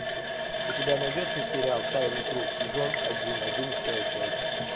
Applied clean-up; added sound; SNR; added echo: none; Water tap, faucet; -3 dB; none.